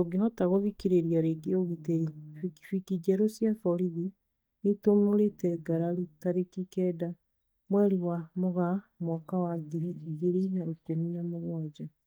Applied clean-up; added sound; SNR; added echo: neural mask model DeepFilterNet 3.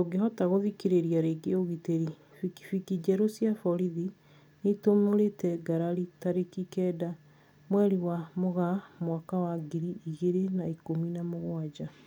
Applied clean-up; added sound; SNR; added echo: none; none; none; none.